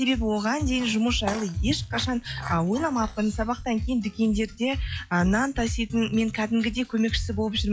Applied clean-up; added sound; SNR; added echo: classical method log-MMSE.